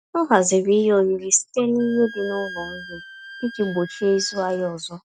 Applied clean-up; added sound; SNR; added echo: none; Wind instrument, woodwind instrument; 16 dB; none.